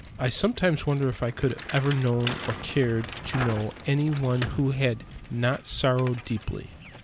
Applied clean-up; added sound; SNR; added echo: none; Bicycle; 12 dB; none.